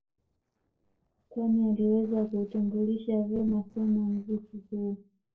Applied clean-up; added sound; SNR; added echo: neural separator model SepFormer DNS4.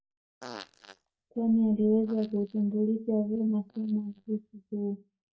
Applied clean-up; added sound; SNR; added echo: neural mask model DeepFilterNet 3.